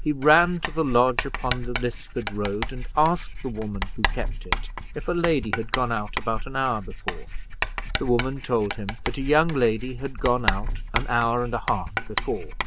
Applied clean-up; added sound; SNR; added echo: none; Writing; 3 dB; none.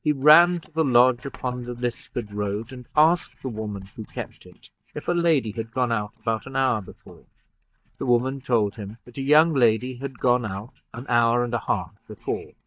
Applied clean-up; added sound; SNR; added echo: neural mask model DeepFilterNet 3.